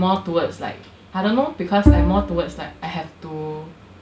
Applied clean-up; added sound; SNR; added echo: none; Bowed string instrument; -3 dB; none.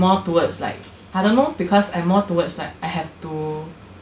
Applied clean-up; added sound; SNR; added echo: none; none; none; none.